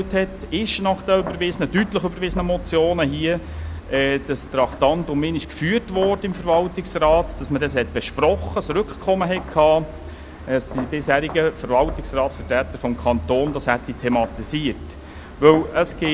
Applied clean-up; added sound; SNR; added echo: none; Walk, footsteps; 12 dB; none.